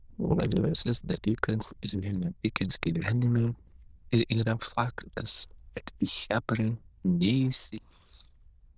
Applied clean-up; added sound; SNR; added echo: neural diffusion model UNIVERSE++.